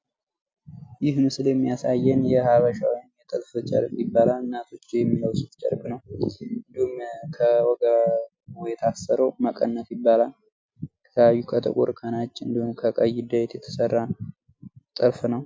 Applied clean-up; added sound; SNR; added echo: none; none; none; none.